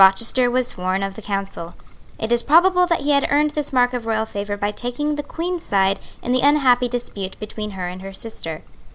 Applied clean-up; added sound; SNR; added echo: none; Trickle, dribble; 14 dB; none.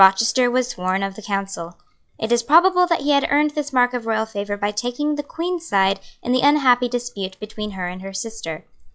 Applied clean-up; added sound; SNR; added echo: classical method log-MMSE.